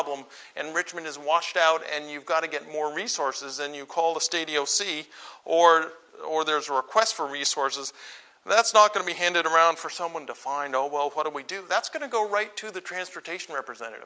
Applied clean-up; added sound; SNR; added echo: none; none; none; none.